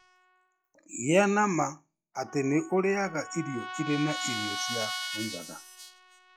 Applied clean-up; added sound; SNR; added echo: classical method log-MMSE.